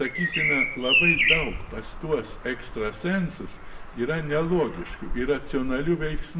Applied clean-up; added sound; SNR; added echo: none; Bird vocalization, bird call, bird song; 0 dB; reverberation time 0.7 s.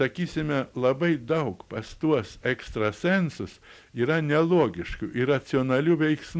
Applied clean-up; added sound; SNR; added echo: none; none; none; none.